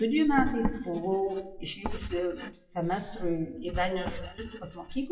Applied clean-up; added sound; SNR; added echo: classical method WPE with log-MMSE.